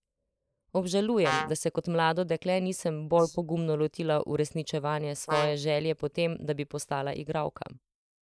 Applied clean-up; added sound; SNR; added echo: neural mask model Resemble Enhance denoiser.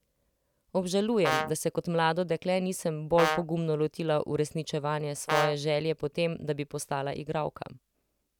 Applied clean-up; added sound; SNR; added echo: none; Brass instrument; 2 dB; none.